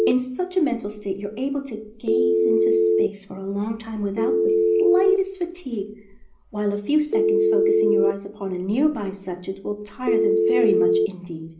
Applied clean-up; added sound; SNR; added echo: none; Telephone; -3 dB; reverberation time 0.5 s.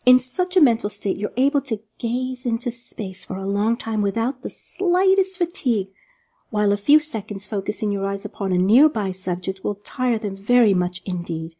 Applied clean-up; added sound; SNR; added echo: none; none; none; none.